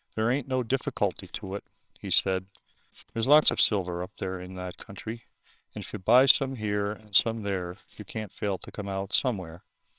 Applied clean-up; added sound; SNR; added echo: neural separator model SepFormer WHAMR!.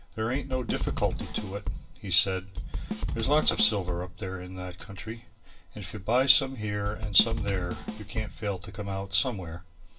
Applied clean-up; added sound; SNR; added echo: none; Drum / Drum kit; 1 dB; reverberation time 0.2 s.